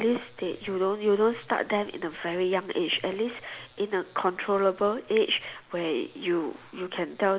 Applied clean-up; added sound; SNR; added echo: none; none; none; none.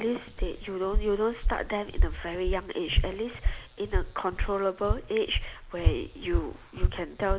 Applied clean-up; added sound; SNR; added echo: none; Walk, footsteps; -2 dB; none.